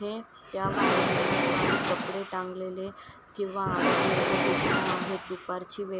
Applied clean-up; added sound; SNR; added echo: none; Engine / Mechanisms; -4 dB; none.